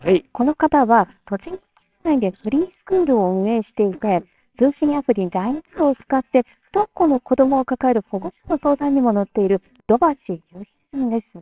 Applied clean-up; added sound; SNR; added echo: neural separator model SepFormer WHAMR!.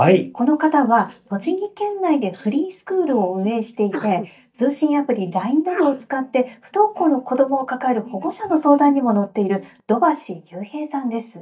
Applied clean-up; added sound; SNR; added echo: neural mask model DeepFilterNet 3.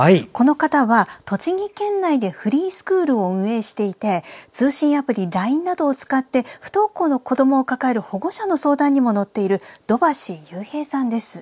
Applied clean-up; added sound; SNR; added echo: none; none; none; none.